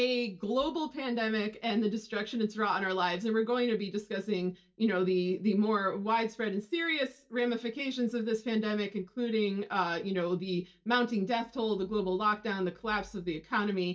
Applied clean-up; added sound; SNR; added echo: none; none; none; reverberation time 0.2 s.